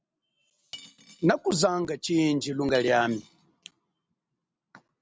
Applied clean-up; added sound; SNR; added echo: none; Cutlery, silverware / Dishes, pots, and pans; 20 dB; none.